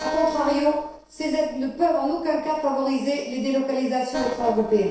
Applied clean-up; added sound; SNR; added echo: neural separator model SepFormer DNS4.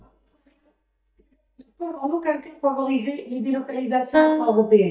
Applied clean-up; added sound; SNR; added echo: neural mask model DeepFilterNet 3.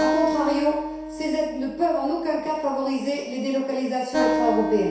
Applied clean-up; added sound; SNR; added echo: none; Acoustic guitar; 3 dB; reverberation time 0.7 s.